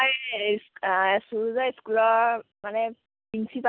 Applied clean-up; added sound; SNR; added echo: none; none; none; none.